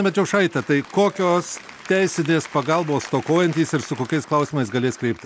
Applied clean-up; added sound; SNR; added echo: none; Applause / Crowd + Applause / Cheering; 19 dB; none.